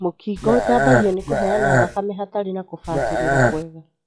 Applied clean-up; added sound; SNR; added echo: classical method log-MMSE.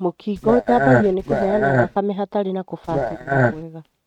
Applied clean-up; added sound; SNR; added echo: neural mask model RNNoise.